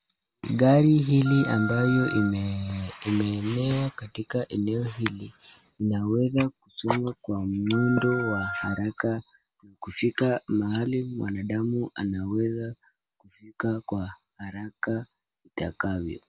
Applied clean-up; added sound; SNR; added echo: none; Wind instrument, woodwind instrument; 9 dB; none.